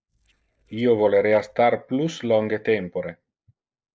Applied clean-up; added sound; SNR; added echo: neural separator model SepFormer DNS4.